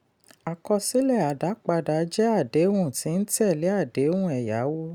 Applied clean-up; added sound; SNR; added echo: none; none; none; none.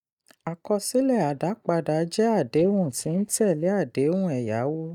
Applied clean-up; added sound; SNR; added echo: neural mask model DeepFilterNet 3.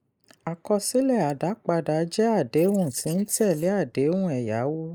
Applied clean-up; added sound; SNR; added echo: neural mask model Resemble Enhance denoiser.